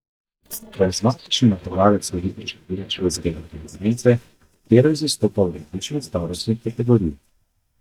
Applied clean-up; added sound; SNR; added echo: neural mask model DeepFilterNet 3.